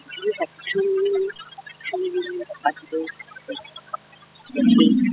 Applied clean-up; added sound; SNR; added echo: classical method spectral subtraction.